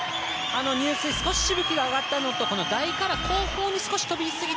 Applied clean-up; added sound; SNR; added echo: none; Door / Wood; 13 dB; none.